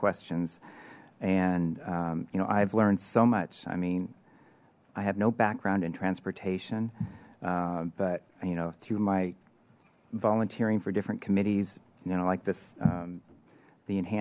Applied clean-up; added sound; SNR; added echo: none; none; none; none.